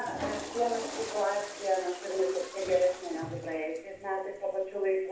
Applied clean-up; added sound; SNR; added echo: none; Toilet flush / Water; 11 dB; reverberation time 0.6 s.